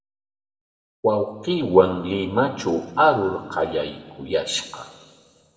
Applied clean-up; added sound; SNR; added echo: none; none; none; reverberation time 1.8 s.